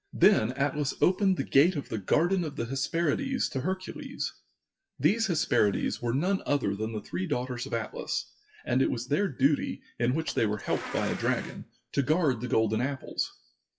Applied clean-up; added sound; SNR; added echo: classical method WPE with log-MMSE.